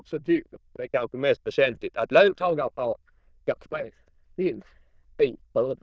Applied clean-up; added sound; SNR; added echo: neural diffusion model UNIVERSE++.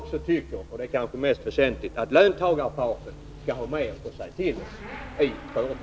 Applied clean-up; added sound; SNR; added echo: none; Motorcycle / Accelerating, revving, vroom; 15 dB; none.